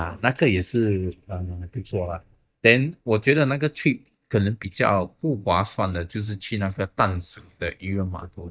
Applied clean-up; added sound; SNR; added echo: neural mask model DeepFilterNet 3.